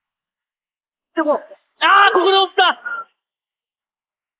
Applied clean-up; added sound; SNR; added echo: neural mask model Resemble Enhance denoiser.